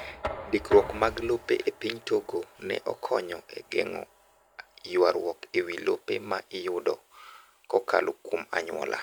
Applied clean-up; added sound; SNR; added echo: none; Knock; 16 dB; none.